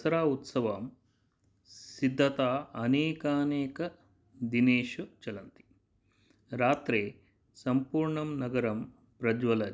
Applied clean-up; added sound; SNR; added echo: none; none; none; none.